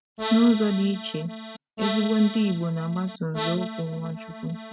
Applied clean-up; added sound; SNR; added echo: neural mask model RNNoise.